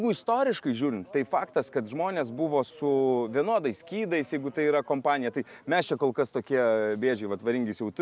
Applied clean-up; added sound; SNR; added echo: none; none; none; none.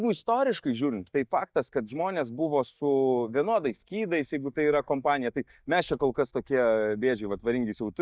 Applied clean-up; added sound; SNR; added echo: neural mask model DeepFilterNet 3.